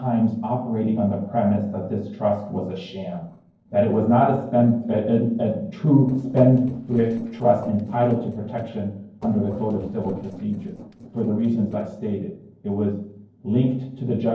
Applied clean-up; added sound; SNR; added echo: neural separator model SepFormer DNS4.